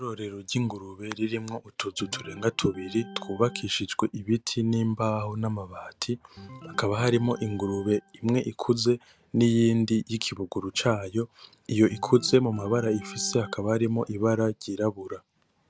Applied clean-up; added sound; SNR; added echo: none; Organ; 19 dB; none.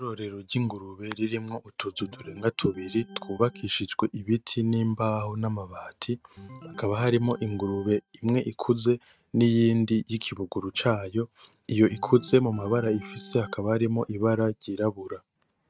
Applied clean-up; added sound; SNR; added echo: neural mask model RNNoise.